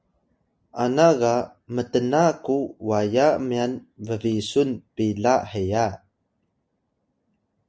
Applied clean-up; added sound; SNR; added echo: none; none; none; none.